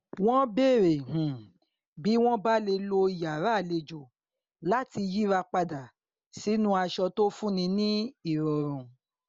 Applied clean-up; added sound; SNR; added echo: none; none; none; none.